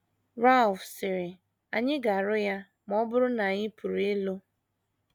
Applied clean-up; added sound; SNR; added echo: none; none; none; none.